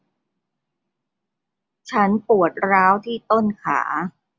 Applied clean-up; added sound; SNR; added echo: none; none; none; none.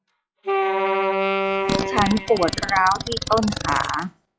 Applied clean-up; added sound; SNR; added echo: classical method log-MMSE.